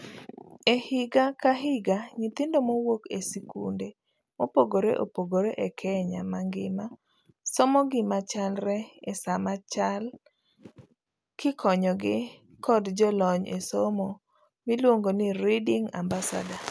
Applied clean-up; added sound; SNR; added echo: none; none; none; none.